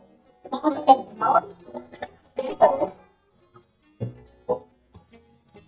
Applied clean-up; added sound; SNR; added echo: neural mask model DeepFilterNet 3.